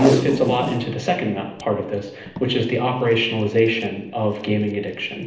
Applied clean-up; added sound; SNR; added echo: none; Packing tape, duct tape; 9 dB; reverberation time 0.8 s.